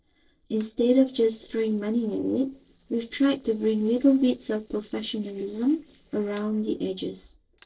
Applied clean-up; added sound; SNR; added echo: neural separator model SepFormer DNS4.